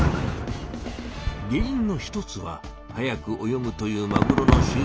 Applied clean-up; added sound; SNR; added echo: none; Fireworks; -2 dB; none.